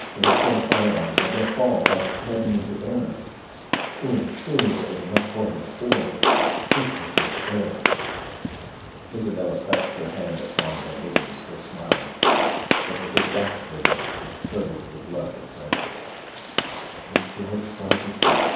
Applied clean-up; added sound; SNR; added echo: none; Gunshot, gunfire; -3 dB; reverberation time 0.9 s.